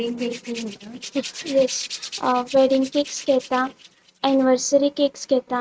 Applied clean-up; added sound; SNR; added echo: neural mask model RNNoise.